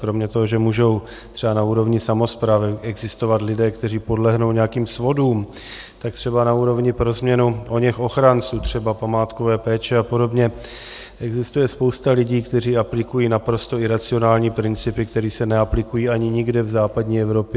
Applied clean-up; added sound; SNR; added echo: none; none; none; none.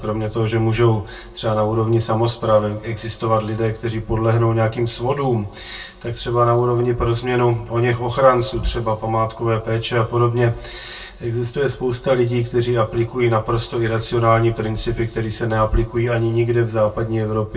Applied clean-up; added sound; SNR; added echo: none; none; none; reverberation time 0.2 s.